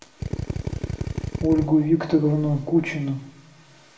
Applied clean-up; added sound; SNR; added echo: none; Drill; 5 dB; reverberation time 0.6 s.